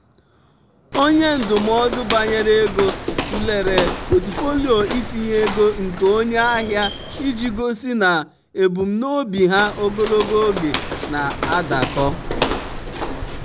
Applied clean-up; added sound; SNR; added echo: none; Walk, footsteps; 7 dB; none.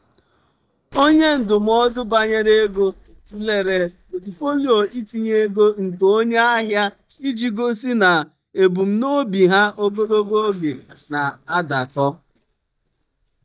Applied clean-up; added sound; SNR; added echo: neural mask model DeepFilterNet 3.